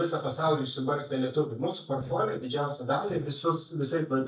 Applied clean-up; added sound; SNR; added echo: neural mask model DeepFilterNet 3.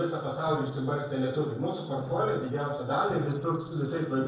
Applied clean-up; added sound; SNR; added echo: neural separator model SepFormer DNS4.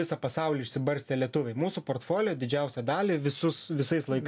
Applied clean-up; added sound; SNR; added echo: none; none; none; none.